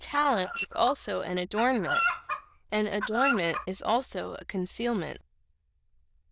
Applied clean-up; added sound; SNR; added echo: neural diffusion model UNIVERSE++.